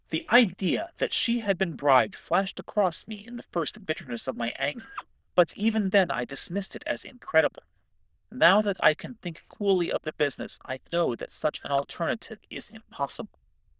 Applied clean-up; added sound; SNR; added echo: neural diffusion model UNIVERSE++.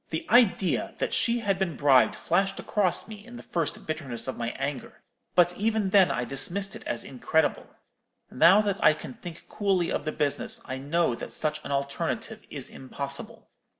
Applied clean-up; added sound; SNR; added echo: none; none; none; none.